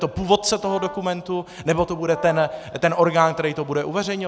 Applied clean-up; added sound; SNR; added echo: none; Brass instrument; 15 dB; none.